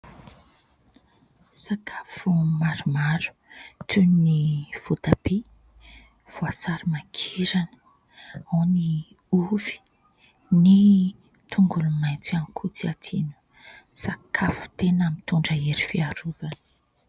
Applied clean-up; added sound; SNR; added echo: none; none; none; none.